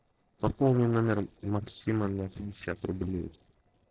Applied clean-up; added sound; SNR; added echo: neural separator model SepFormer DNS4.